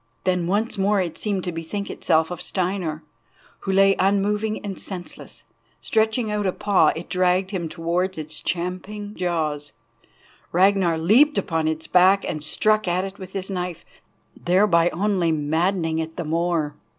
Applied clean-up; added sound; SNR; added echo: none; none; none; none.